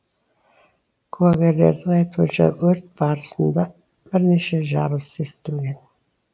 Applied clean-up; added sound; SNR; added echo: none; none; none; none.